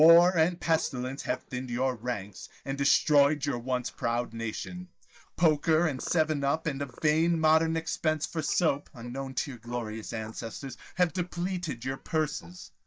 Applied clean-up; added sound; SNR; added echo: neural mask model DeepFilterNet 3.